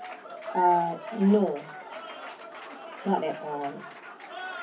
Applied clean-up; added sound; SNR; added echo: none; Applause / Cheering; 12 dB; reverberation time 0.3 s.